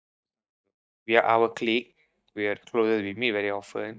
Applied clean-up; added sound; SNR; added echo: neural mask model DeepFilterNet 3.